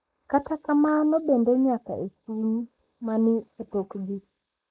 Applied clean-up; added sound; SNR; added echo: neural mask model Resemble Enhance denoiser.